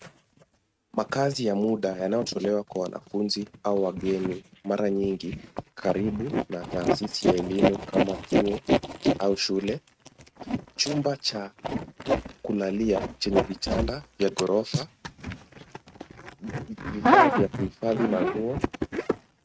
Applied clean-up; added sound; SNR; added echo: neural mask model RNNoise.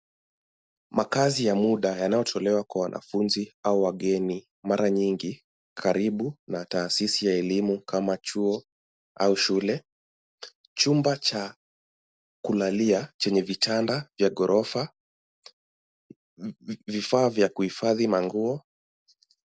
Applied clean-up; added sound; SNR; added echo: none; none; none; none.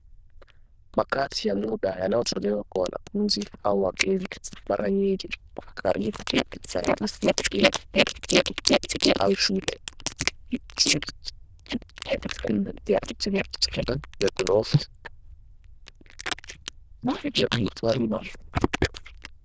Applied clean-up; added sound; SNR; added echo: neural diffusion model UNIVERSE++.